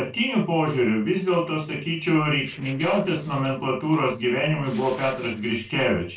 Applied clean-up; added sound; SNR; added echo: neural separator model SepFormer DNS4.